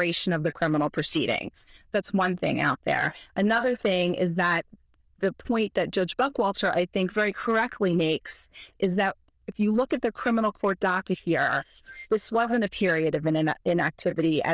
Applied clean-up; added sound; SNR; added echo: neural diffusion model UNIVERSE++.